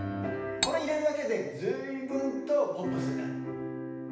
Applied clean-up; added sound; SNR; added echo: none; Cutlery, silverware; 3 dB; reverberation time 0.9 s.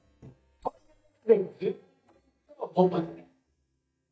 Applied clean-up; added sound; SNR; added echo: neural mask model DeepFilterNet 3.